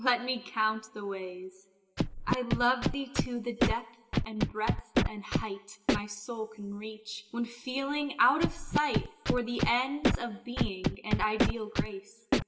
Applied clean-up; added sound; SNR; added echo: none; Scratching (performance technique); 0 dB; reverberation time 2.0 s.